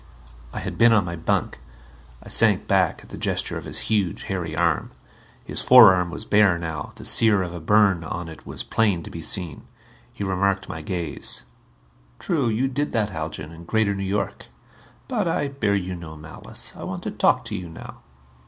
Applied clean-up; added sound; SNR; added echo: none; none; none; none.